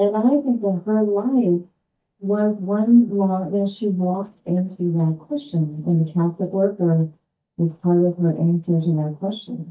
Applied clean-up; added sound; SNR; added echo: neural mask model DeepFilterNet 3.